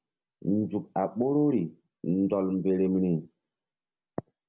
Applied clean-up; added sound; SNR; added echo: none; none; none; none.